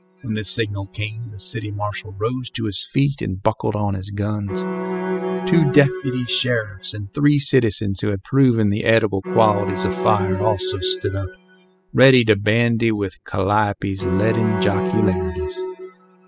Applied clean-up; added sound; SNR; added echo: classical method spectral subtraction.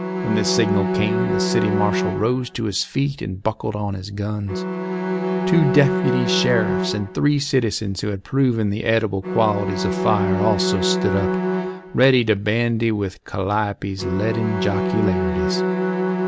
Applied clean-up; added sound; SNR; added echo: none; Bowed string instrument; 2 dB; none.